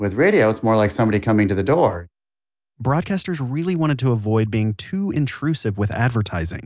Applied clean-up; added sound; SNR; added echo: none; none; none; none.